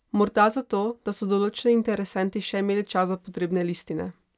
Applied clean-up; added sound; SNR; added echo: none; none; none; none.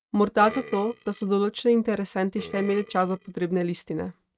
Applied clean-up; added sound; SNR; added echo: neural mask model RNNoise.